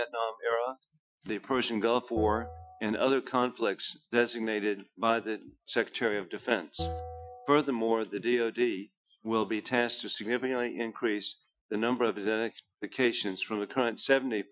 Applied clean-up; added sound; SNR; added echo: classical method Wiener filter.